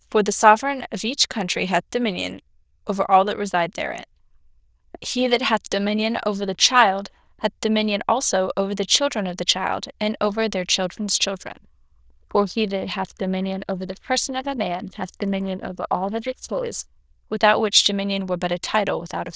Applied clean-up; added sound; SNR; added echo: neural diffusion model UNIVERSE++.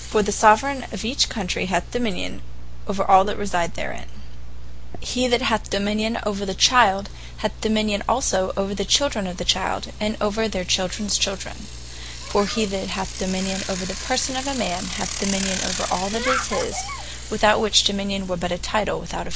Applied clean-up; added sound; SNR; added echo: none; Bicycle; 8 dB; none.